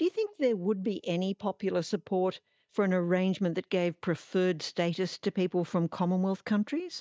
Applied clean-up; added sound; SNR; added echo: neural mask model DeepFilterNet 3.